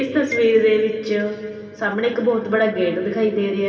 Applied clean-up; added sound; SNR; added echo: none; Marimba, xylophone; 17 dB; reverberation time 2.4 s.